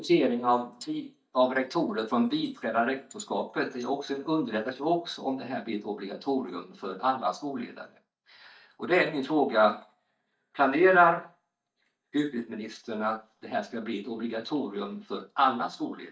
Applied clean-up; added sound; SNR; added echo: neural mask model DeepFilterNet 3.